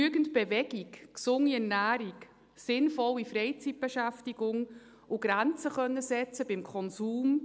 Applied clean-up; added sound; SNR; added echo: none; none; none; none.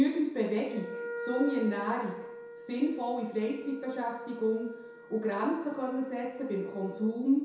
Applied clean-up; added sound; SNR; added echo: none; Wind instrument, woodwind instrument; 12 dB; reverberation time 0.7 s.